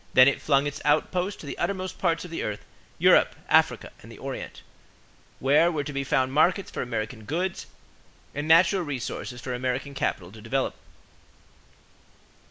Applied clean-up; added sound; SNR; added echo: none; none; none; none.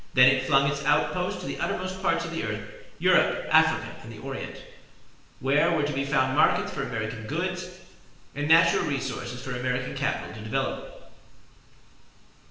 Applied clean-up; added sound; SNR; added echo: none; none; none; reverberation time 1.1 s.